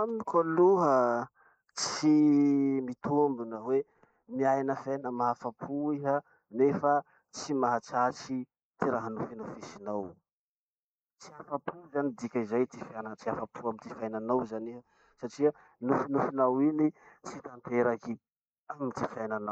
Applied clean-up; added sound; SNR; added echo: neural mask model Resemble Enhance denoiser.